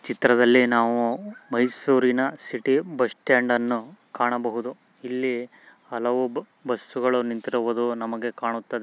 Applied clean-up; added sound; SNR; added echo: none; none; none; none.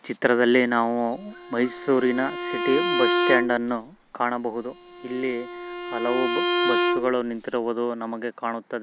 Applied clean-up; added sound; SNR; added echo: none; Bowed string instrument; 2 dB; none.